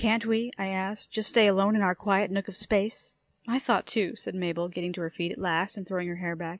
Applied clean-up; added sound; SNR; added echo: none; none; none; none.